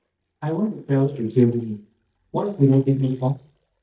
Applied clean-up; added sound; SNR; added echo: neural mask model DeepFilterNet 3.